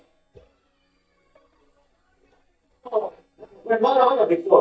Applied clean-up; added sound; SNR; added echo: neural mask model DeepFilterNet 3.